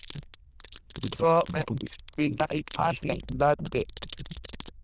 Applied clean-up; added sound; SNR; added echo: neural diffusion model UNIVERSE++.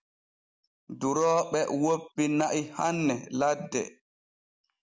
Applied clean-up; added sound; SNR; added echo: none; none; none; none.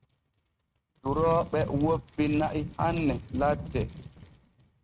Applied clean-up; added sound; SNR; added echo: neural mask model RNNoise.